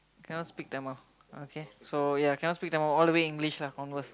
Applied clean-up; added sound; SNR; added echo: none; none; none; none.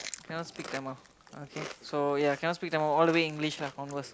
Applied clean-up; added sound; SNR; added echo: neural mask model Resemble Enhance denoiser.